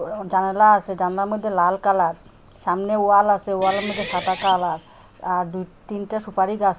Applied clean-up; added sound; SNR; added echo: none; Guitar; 13 dB; none.